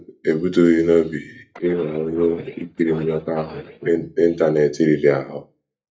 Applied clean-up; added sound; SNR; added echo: neural mask model DeepFilterNet 3.